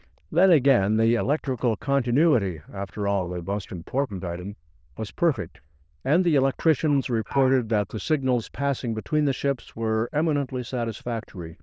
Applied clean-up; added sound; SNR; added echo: neural diffusion model UNIVERSE++.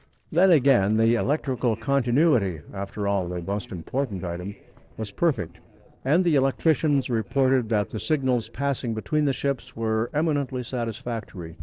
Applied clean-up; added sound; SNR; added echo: neural separator model SepFormer DNS4.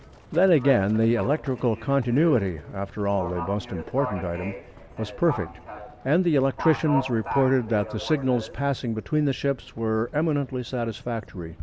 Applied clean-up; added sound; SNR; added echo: none; Livestock, farm animals, working animals; 13 dB; none.